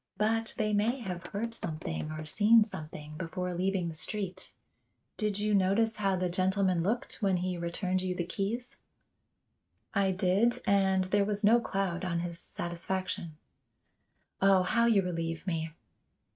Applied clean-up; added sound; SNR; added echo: neural mask model RNNoise.